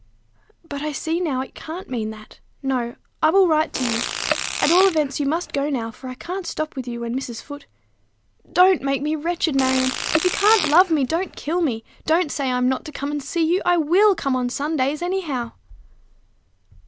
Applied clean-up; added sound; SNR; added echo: none; Fart; 5 dB; none.